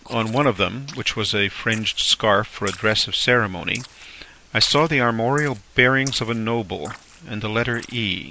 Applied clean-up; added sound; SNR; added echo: neural mask model Resemble Enhance denoiser.